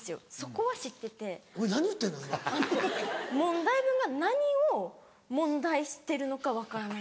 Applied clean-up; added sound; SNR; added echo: none; none; none; none.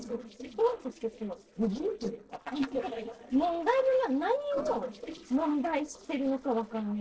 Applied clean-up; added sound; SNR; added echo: neural separator model SepFormer DNS4.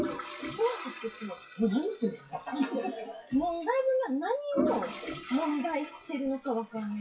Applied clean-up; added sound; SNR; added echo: classical method WPE with log-MMSE.